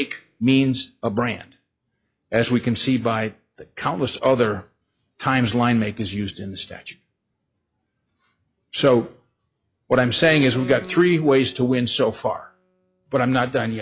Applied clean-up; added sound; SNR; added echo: classical method log-MMSE.